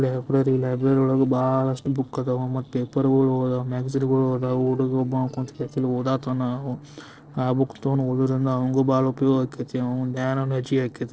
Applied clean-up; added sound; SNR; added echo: neural separator model SepFormer DNS4.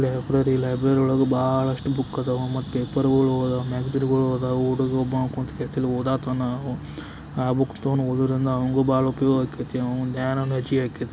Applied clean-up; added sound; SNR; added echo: none; none; none; none.